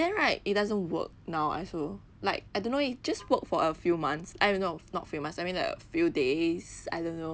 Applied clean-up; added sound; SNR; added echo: none; none; none; none.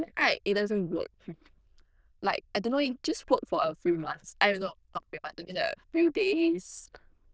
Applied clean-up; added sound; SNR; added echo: neural diffusion model UNIVERSE++.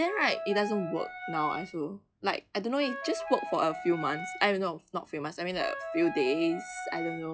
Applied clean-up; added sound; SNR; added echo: classical method log-MMSE.